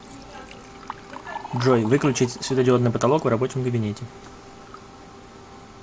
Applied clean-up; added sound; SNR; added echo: none; Liquid; 18 dB; none.